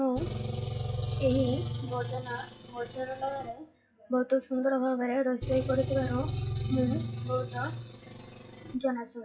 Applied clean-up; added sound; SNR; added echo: classical method WPE with log-MMSE.